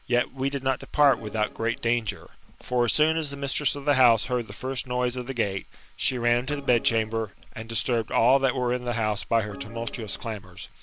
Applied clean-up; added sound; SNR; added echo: none; Organ; 16 dB; none.